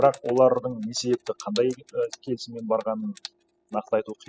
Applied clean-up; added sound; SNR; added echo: classical method spectral subtraction.